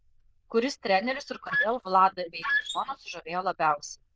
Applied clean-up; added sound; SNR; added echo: neural diffusion model UNIVERSE++.